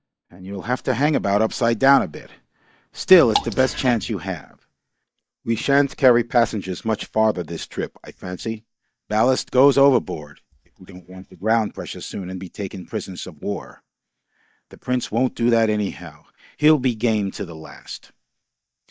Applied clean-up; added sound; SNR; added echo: neural mask model DeepFilterNet 3.